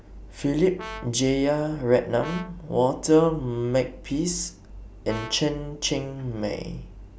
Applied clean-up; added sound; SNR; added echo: none; Brass instrument; 17 dB; none.